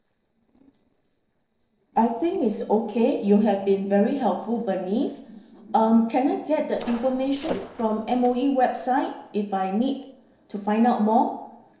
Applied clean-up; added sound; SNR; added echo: neural separator model SepFormer DNS4.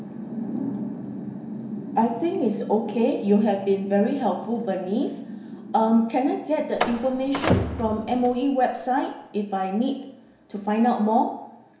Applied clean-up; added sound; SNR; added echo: none; Slam; 6 dB; reverberation time 0.7 s.